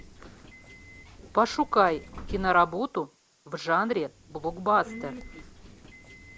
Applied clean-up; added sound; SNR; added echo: none; Subway, metro, underground; 16 dB; none.